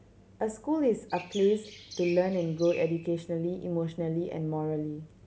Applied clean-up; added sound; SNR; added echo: none; Chirp, tweet; 17 dB; none.